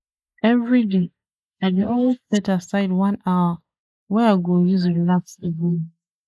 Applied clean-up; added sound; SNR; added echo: neural mask model Resemble Enhance denoiser.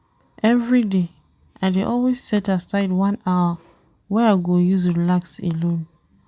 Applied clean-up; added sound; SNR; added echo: none; none; none; none.